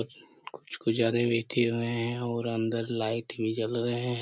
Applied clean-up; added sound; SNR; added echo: none; none; none; none.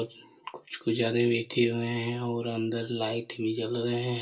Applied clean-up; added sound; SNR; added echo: none; none; none; reverberation time 0.2 s.